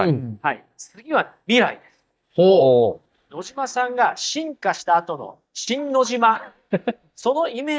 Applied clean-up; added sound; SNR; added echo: neural mask model DeepFilterNet 3.